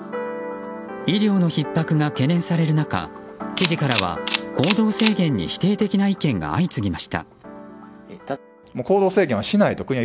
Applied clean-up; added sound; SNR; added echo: none; Camera; 8 dB; none.